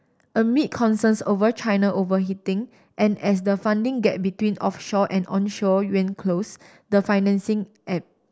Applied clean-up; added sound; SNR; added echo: none; none; none; none.